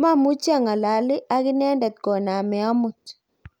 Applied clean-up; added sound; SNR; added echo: none; none; none; none.